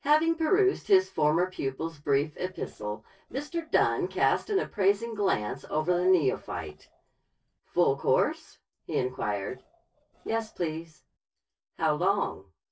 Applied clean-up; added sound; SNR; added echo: neural separator model SepFormer DNS4.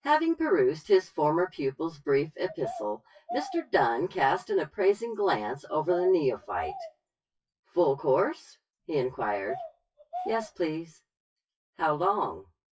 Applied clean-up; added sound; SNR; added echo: classical method WPE with log-MMSE.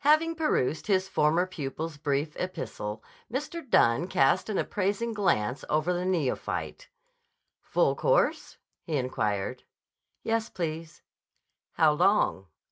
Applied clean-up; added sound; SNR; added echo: none; none; none; none.